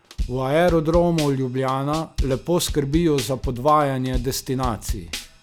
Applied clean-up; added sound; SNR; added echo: none; Drum kit; 9 dB; none.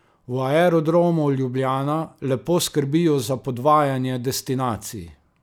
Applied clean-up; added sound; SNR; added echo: none; none; none; none.